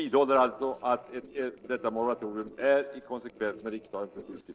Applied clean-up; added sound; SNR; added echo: neural separator model SepFormer DNS4.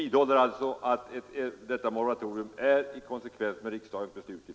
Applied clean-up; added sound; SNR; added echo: none; none; none; none.